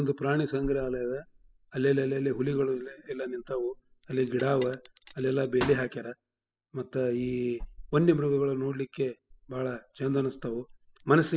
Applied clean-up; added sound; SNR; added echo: classical method spectral subtraction.